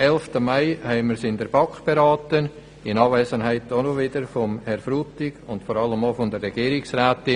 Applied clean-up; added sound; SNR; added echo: none; none; none; none.